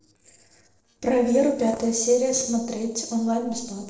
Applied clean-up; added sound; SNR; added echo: neural separator model SepFormer DNS4.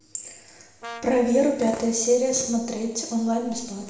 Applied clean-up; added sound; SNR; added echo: none; Brass instrument; 13 dB; reverberation time 0.9 s.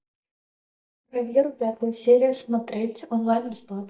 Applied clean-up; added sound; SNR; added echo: neural mask model DeepFilterNet 3.